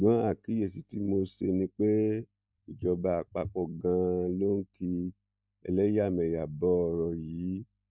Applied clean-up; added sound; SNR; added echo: neural mask model DeepFilterNet 3.